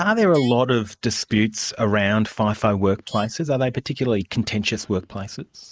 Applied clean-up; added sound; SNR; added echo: neural mask model Resemble Enhance denoiser.